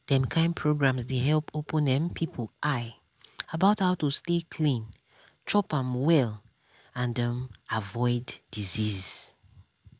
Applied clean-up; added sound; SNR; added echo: none; none; none; none.